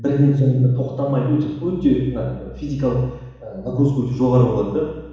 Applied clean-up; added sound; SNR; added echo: none; none; none; reverberation time 1.1 s.